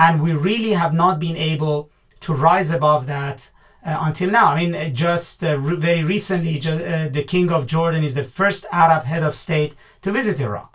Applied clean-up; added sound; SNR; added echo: none; none; none; reverberation time 0.2 s.